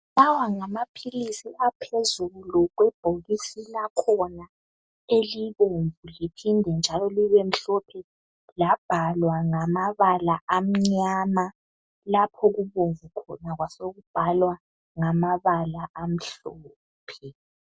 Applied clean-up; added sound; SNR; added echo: none; none; none; none.